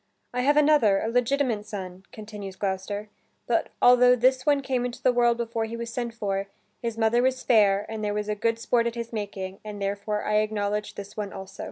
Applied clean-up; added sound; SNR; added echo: none; none; none; none.